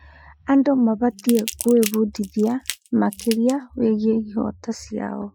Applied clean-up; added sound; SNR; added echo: classical method Wiener filter.